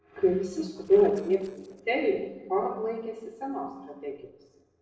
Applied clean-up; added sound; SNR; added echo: neural separator model SepFormer DNS4.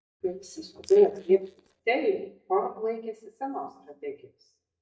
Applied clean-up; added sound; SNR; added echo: neural mask model DeepFilterNet 3.